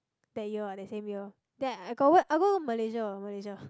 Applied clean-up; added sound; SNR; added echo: none; none; none; none.